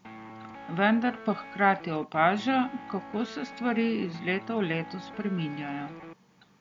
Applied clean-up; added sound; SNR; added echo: none; Guitar; 14 dB; none.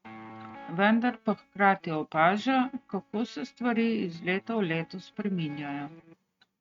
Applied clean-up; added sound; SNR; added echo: neural mask model RNNoise.